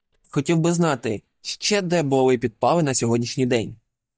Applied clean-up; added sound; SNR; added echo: neural mask model DeepFilterNet 3.